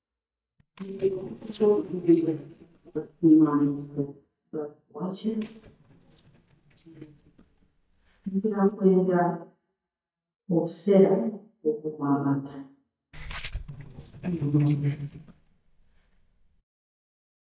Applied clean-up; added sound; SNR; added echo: neural mask model DeepFilterNet 3.